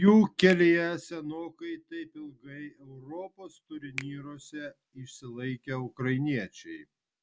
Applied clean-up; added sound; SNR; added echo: none; Finger snapping; 20 dB; none.